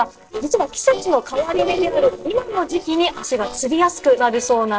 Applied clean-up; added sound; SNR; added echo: neural separator model SepFormer DNS4.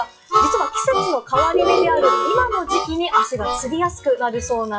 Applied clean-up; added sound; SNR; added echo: classical method WPE with log-MMSE.